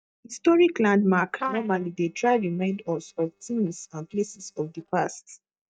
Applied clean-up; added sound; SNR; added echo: neural mask model DeepFilterNet 3.